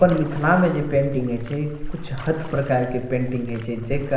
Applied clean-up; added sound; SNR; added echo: none; Splash, splatter; 10 dB; reverberation time 0.9 s.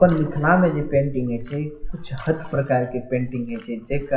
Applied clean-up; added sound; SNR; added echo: classical method WPE with log-MMSE.